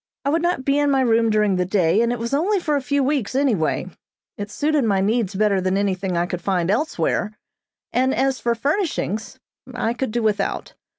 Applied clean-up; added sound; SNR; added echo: none; none; none; none.